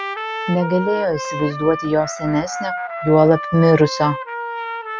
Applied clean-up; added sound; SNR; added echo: none; Trumpet; 8 dB; none.